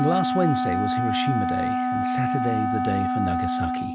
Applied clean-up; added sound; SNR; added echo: none; Wind instrument, woodwind instrument; -3 dB; none.